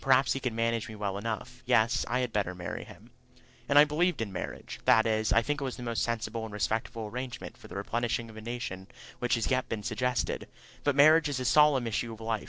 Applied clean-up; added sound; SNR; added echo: neural separator model SepFormer DNS4.